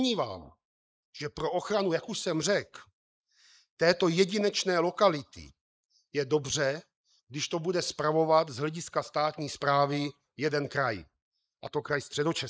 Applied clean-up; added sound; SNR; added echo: neural mask model Resemble Enhance denoiser.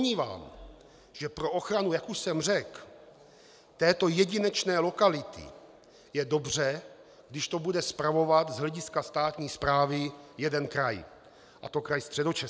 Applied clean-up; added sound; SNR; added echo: none; none; none; none.